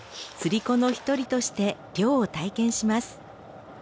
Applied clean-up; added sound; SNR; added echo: none; none; none; none.